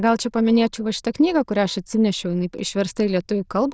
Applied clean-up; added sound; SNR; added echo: neural diffusion model UNIVERSE++.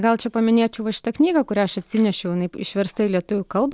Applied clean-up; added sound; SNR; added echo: none; none; none; none.